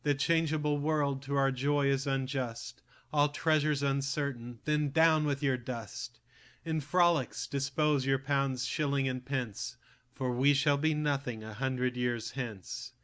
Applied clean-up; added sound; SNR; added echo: none; none; none; none.